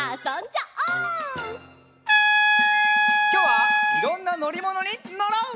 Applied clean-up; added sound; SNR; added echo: none; Trumpet; -5 dB; none.